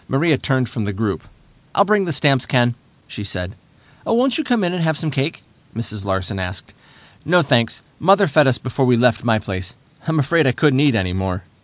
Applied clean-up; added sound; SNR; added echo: none; none; none; none.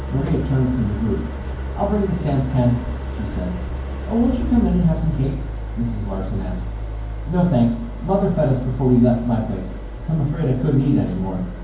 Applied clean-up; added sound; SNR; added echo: none; Idling; 6 dB; reverberation time 0.9 s.